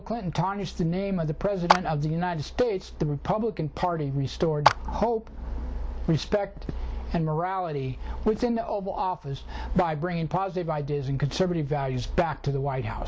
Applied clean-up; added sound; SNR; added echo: none; Clapping; 2 dB; none.